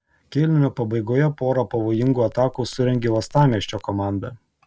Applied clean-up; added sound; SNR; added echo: none; Crackle; 19 dB; none.